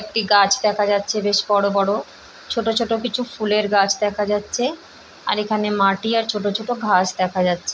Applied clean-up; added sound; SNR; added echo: none; none; none; none.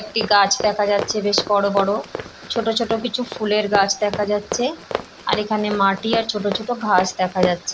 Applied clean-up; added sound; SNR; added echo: none; Run; 9 dB; none.